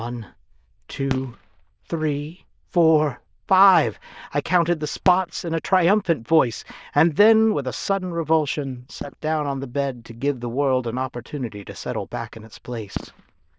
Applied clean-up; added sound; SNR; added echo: neural diffusion model UNIVERSE++.